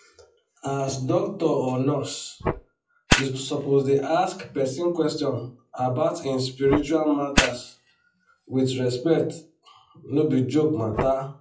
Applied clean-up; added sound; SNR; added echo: classical method WPE with log-MMSE.